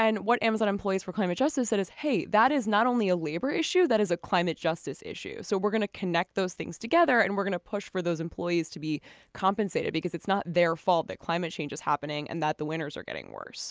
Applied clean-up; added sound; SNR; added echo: none; none; none; none.